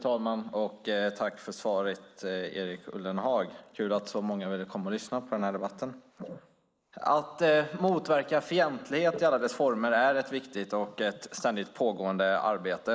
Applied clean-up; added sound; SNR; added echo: neural mask model Resemble Enhance denoiser.